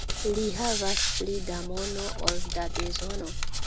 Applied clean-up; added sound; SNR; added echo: none; Hands; -4 dB; none.